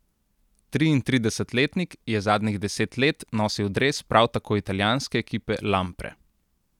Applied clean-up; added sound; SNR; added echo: none; none; none; none.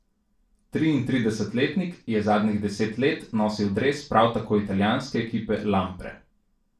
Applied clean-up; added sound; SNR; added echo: none; none; none; reverberation time 0.3 s.